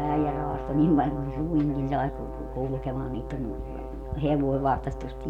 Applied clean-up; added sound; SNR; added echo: none; Brass instrument; 11 dB; none.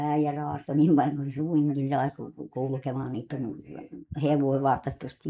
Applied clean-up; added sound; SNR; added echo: neural mask model Resemble Enhance denoiser.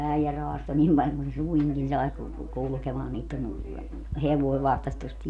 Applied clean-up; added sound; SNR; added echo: none; none; none; none.